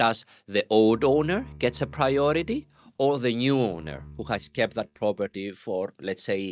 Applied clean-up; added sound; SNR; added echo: neural mask model DeepFilterNet 3.